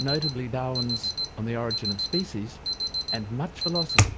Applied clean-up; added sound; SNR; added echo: none; Alarm; -2 dB; none.